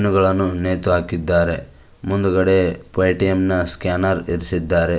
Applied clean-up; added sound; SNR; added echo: none; none; none; none.